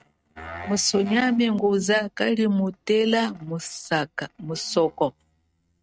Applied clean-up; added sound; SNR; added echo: neural mask model RNNoise.